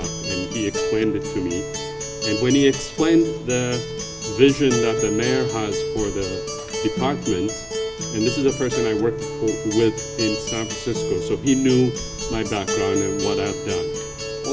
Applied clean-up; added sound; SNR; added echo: none; Acoustic guitar; 4 dB; none.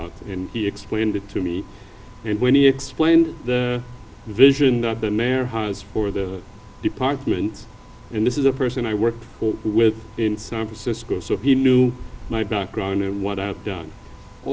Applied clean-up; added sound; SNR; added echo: none; none; none; none.